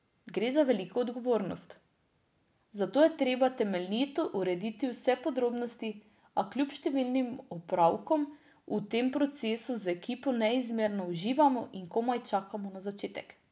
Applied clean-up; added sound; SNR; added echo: none; none; none; none.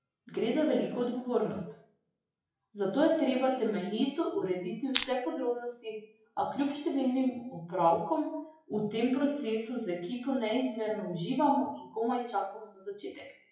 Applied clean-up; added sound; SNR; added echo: classical method WPE with log-MMSE.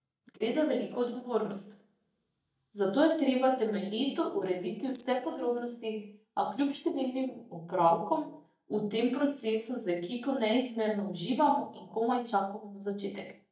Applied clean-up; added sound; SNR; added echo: neural mask model DeepFilterNet 3.